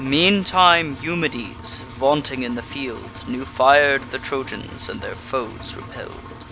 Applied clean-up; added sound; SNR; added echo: none; Engine; 15 dB; none.